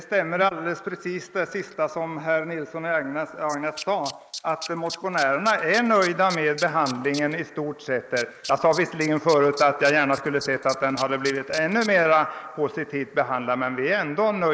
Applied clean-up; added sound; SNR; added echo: neural mask model Resemble Enhance denoiser.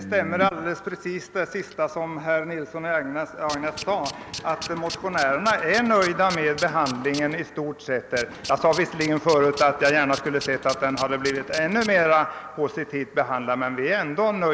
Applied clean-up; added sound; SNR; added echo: none; Tools; 13 dB; none.